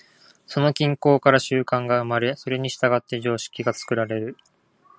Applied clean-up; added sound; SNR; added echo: none; none; none; none.